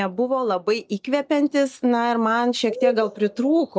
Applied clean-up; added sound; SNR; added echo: neural mask model DeepFilterNet 3.